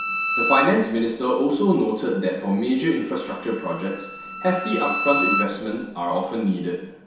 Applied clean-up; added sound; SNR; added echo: none; Bowed string instrument; 6 dB; reverberation time 0.7 s.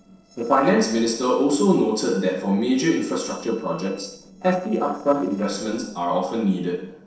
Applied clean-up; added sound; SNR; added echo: neural separator model SepFormer DNS4.